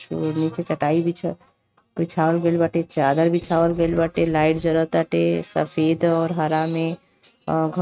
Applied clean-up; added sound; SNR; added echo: neural mask model RNNoise.